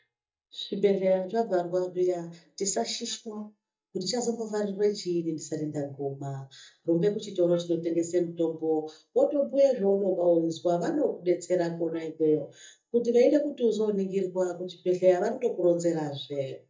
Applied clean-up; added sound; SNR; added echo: neural mask model DeepFilterNet 3.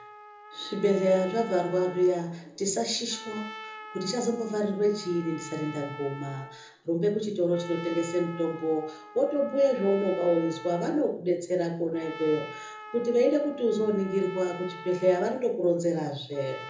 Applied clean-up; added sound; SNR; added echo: none; Trumpet; 16 dB; reverberation time 0.5 s.